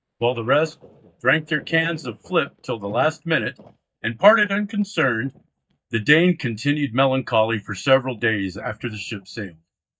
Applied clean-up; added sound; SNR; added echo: neural mask model DeepFilterNet 3.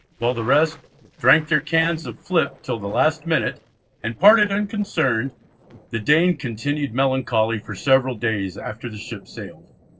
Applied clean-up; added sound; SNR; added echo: neural separator model SepFormer DNS4.